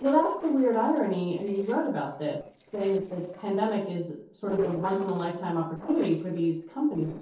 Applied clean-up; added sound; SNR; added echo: neural separator model SepFormer DNS4.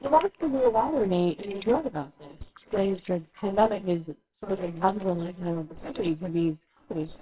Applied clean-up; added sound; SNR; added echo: neural separator model SepFormer WHAMR!.